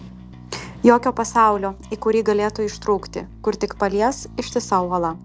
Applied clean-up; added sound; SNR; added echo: none; Bass guitar; 19 dB; none.